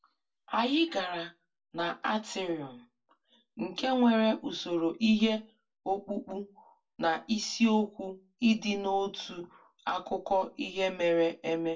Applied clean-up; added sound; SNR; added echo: none; none; none; reverberation time 0.2 s.